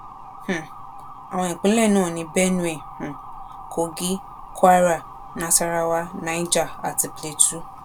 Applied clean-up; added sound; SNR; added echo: none; Motor vehicle (road) / Siren + Wind; 15 dB; none.